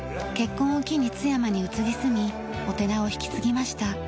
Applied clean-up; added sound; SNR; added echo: none; none; none; none.